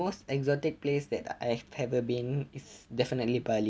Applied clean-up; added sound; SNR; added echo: none; none; none; none.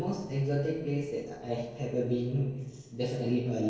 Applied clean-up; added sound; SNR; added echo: neural separator model SepFormer DNS4.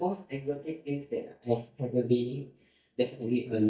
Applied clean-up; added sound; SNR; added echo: neural mask model DeepFilterNet 3.